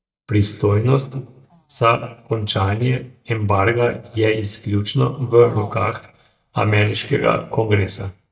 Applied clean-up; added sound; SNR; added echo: neural mask model DeepFilterNet 3.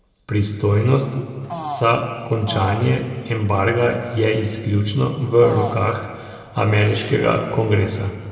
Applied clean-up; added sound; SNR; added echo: none; Fart; 11 dB; reverberation time 2.0 s.